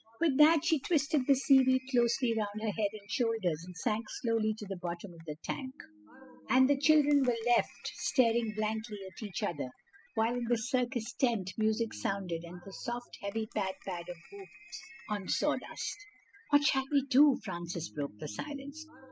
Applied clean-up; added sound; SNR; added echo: classical method spectral subtraction.